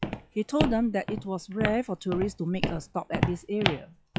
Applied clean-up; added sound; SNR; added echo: classical method log-MMSE.